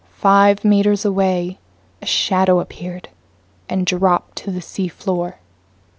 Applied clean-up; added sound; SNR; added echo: none; none; none; none.